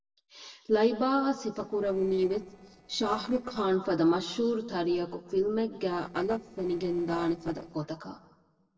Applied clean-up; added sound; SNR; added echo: neural separator model SepFormer DNS4.